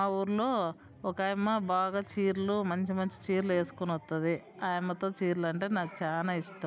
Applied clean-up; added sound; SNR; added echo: none; none; none; none.